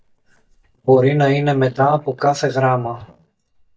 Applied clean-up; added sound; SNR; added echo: neural mask model DeepFilterNet 3.